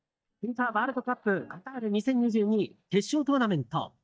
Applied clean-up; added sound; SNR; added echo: neural mask model DeepFilterNet 3.